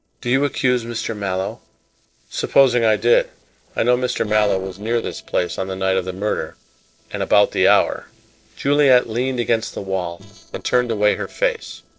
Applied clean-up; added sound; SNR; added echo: neural separator model SepFormer DNS4.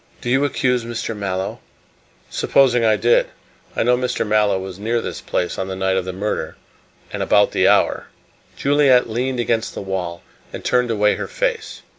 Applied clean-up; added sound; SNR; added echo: none; none; none; none.